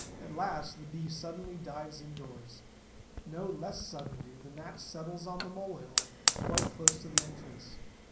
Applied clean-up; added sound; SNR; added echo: none; Fire; -5 dB; reverberation time 0.6 s.